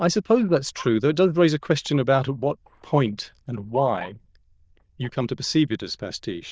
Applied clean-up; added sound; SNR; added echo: neural diffusion model UNIVERSE++.